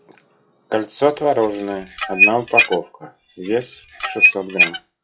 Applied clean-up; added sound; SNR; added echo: classical method log-MMSE.